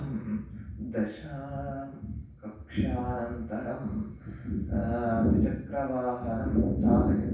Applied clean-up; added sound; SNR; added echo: none; none; none; reverberation time 0.7 s.